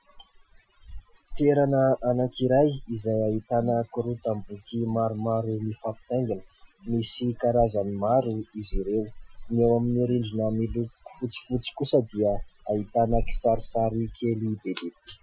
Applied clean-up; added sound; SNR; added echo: classical method Wiener filter.